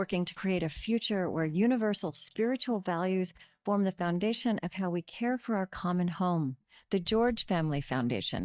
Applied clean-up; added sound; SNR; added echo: neural mask model DeepFilterNet 3.